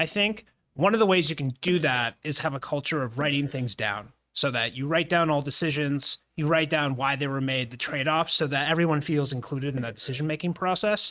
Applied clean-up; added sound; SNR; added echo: neural mask model RNNoise.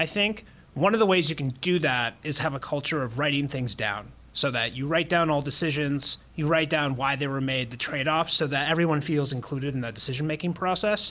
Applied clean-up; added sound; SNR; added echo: none; none; none; none.